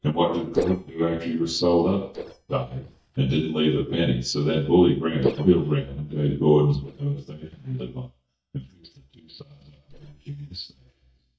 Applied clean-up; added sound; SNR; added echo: neural mask model DeepFilterNet 3.